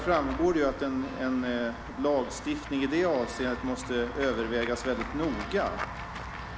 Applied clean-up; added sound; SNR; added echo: none; Walk, footsteps / Run / Bell; 9 dB; none.